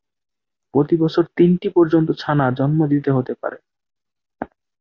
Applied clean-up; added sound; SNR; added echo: none; none; none; none.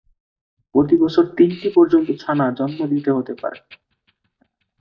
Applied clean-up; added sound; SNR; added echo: neural mask model DeepFilterNet 3.